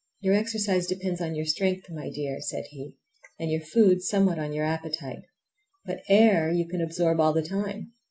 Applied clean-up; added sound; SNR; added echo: none; none; none; none.